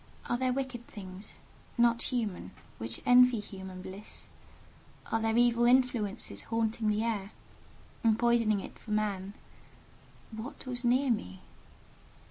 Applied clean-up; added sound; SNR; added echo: none; none; none; none.